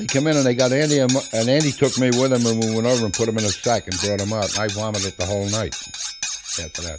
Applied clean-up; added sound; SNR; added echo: none; Cutlery, silverware; 8 dB; none.